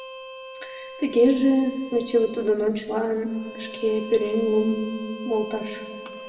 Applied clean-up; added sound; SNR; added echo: none; Bowed string instrument; 15 dB; reverberation time 1.8 s.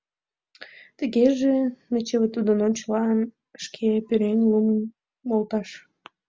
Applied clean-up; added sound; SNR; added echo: none; none; none; none.